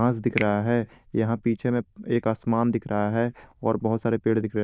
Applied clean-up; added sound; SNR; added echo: neural diffusion model UNIVERSE++.